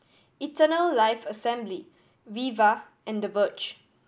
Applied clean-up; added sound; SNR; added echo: none; none; none; none.